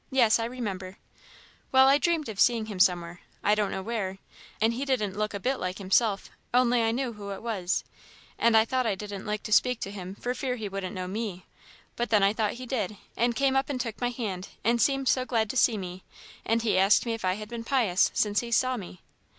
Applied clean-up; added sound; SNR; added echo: none; none; none; none.